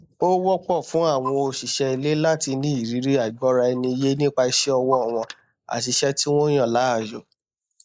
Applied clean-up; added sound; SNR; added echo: neural mask model Resemble Enhance denoiser.